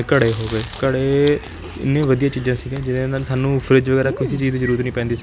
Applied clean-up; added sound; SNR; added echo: none; Chewing, mastication; 17 dB; none.